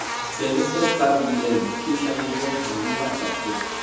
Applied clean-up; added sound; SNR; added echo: none; Buzz; 4 dB; reverberation time 1.1 s.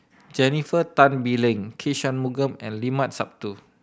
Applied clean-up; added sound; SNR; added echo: none; none; none; none.